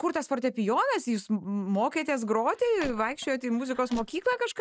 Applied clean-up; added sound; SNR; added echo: neural mask model RNNoise.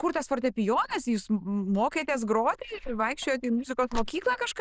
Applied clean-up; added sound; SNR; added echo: neural diffusion model UNIVERSE++.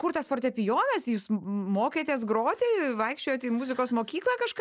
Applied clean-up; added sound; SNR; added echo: none; none; none; none.